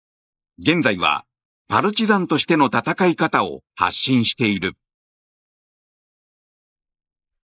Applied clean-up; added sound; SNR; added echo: neural mask model Resemble Enhance denoiser.